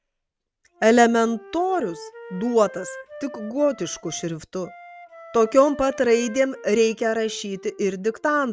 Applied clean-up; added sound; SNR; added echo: none; Wind instrument, woodwind instrument; 19 dB; none.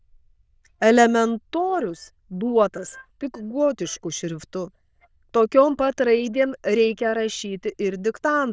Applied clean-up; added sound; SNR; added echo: neural diffusion model UNIVERSE++.